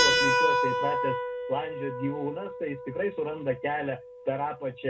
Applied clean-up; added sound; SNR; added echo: none; Keyboard (musical); -2 dB; reverberation time 0.2 s.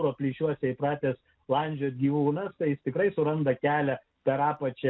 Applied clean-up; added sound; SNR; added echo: none; none; none; none.